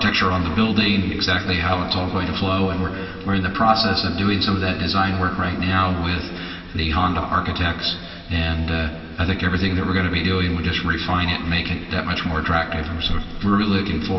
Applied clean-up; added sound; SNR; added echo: none; none; none; reverberation time 2.4 s.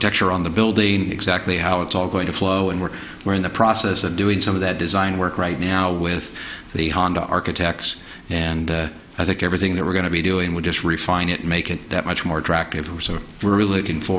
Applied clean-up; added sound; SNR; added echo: none; none; none; none.